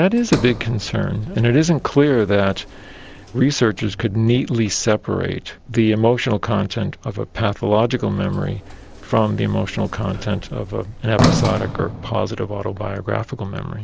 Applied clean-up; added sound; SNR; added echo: none; Sliding door; 10 dB; none.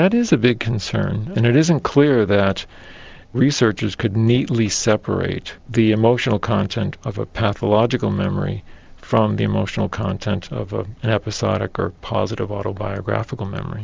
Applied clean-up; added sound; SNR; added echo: none; none; none; none.